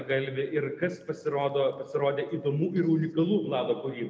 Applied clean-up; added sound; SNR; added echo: none; none; none; none.